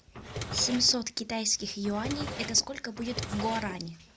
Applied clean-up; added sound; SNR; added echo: none; Drawer open or close; 8 dB; none.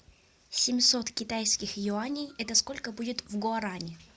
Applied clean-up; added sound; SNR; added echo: none; none; none; none.